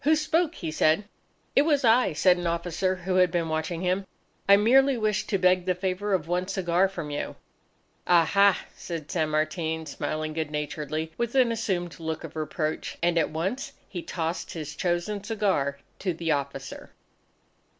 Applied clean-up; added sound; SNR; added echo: none; none; none; none.